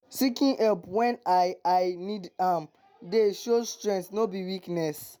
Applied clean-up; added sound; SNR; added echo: none; none; none; none.